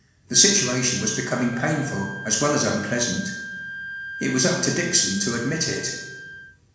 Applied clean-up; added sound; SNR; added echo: none; Wind instrument, woodwind instrument; 12 dB; reverberation time 1.1 s.